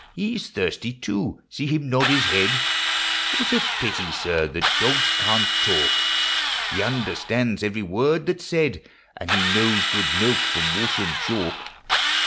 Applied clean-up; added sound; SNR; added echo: none; Drill; -1 dB; none.